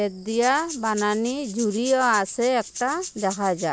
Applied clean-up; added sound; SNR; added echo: none; Rattle (instrument); 14 dB; none.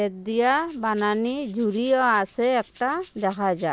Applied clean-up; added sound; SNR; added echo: neural mask model Resemble Enhance denoiser.